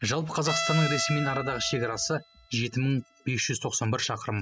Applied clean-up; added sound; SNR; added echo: classical method spectral subtraction.